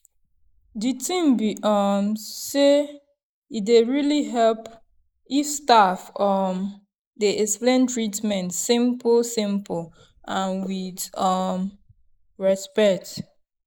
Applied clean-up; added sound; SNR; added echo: neural mask model Resemble Enhance denoiser.